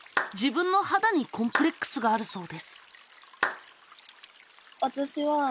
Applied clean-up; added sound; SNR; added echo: none; Clapping; 7 dB; none.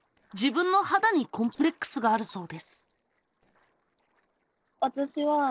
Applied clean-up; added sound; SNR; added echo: neural separator model SepFormer DNS4.